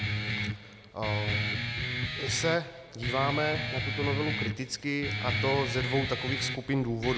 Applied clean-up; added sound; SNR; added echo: none; Guitar; 0 dB; none.